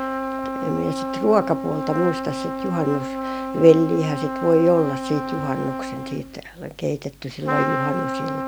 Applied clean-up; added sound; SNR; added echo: none; Trumpet; 5 dB; none.